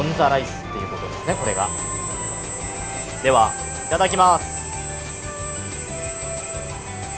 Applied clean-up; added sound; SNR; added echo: none; Drill; 6 dB; none.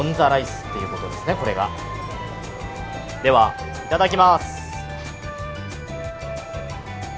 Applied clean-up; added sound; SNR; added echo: none; none; none; none.